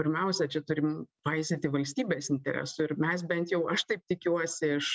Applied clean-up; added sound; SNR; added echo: none; none; none; none.